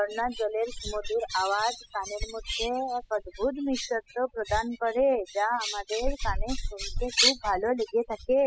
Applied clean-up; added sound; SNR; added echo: classical method spectral subtraction.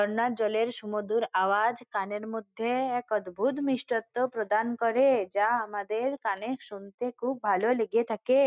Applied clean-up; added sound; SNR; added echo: none; none; none; none.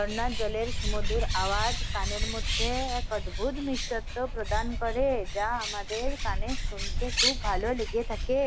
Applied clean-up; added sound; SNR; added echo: none; Bird; -2 dB; none.